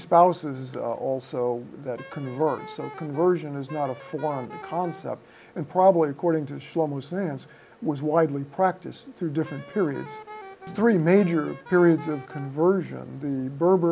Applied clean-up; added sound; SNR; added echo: none; Wind instrument, woodwind instrument; 18 dB; none.